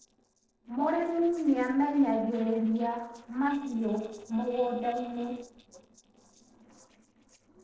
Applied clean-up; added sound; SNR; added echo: neural separator model SepFormer DNS4.